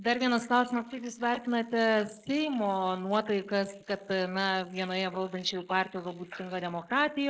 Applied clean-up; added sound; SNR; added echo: neural mask model Resemble Enhance denoiser.